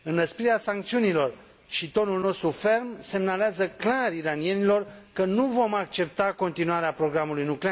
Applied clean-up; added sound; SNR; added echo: none; none; none; none.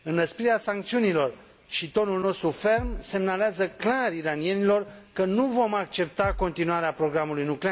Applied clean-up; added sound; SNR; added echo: none; Bass drum; 9 dB; none.